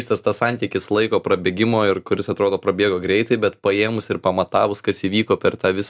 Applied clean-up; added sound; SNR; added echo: none; none; none; none.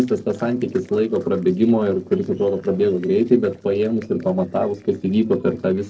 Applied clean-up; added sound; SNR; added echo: neural separator model SepFormer DNS4.